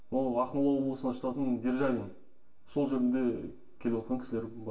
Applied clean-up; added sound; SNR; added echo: none; none; none; reverberation time 0.1 s.